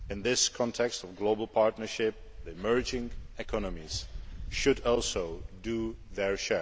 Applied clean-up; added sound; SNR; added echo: none; Wind; 11 dB; none.